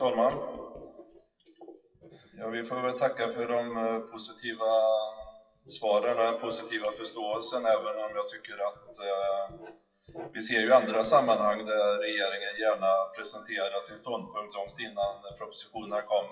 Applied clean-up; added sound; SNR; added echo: classical method WPE with log-MMSE.